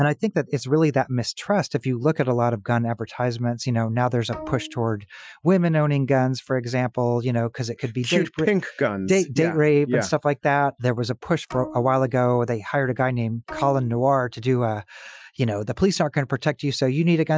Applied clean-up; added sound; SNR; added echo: classical method Wiener filter.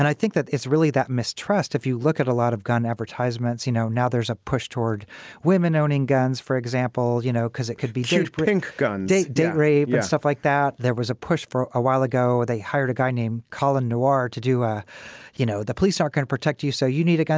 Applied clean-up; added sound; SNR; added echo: none; none; none; none.